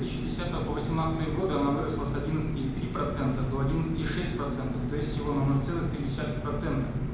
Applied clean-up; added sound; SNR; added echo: none; Engine; 2 dB; reverberation time 1.0 s.